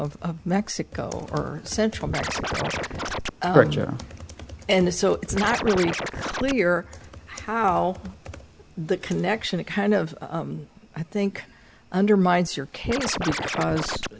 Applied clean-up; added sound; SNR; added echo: none; Scratching (performance technique); 4 dB; none.